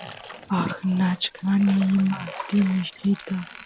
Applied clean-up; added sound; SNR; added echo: none; Squeak + Bathtub (filling or washing); 15 dB; none.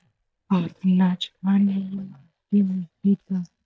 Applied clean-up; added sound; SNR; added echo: neural mask model DeepFilterNet 3.